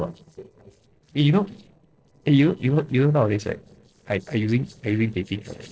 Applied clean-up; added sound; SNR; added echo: neural separator model SepFormer DNS4.